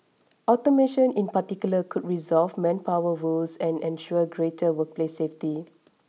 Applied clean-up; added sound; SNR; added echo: none; none; none; none.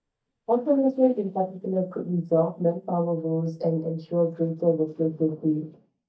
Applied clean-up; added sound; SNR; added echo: neural mask model DeepFilterNet 3.